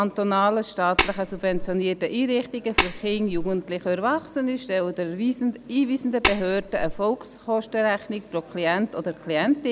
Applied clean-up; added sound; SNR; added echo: none; Tap; 2 dB; none.